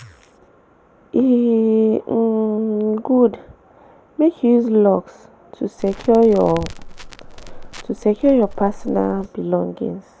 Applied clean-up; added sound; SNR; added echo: none; Crackle; 15 dB; none.